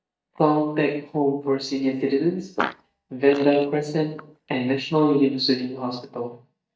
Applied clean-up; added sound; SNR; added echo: neural mask model DeepFilterNet 3.